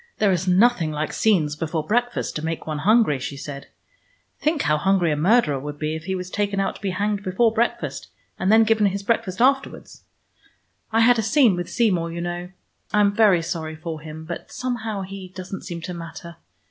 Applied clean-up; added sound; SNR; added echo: none; none; none; none.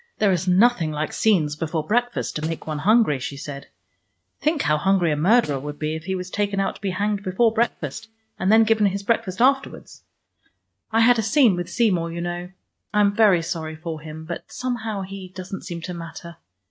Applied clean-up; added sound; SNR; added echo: neural mask model RNNoise.